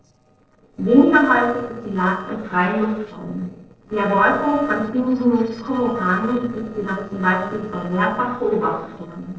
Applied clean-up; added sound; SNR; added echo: neural separator model SepFormer DNS4.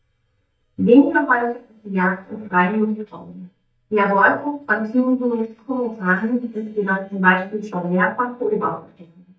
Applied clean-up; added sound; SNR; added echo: neural mask model DeepFilterNet 3.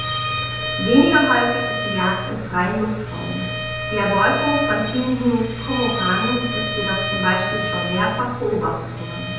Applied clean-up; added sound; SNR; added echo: none; Bowed string instrument; 5 dB; reverberation time 0.9 s.